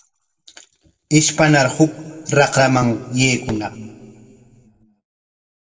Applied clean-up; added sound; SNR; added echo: none; none; none; reverberation time 1.4 s.